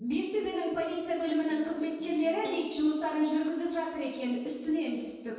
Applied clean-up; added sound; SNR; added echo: neural separator model SepFormer DNS4.